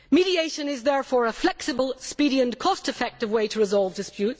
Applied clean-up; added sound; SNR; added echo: none; none; none; none.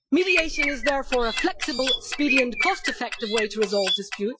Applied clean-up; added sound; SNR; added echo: classical method Wiener filter.